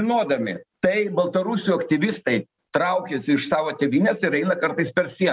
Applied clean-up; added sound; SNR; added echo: none; none; none; none.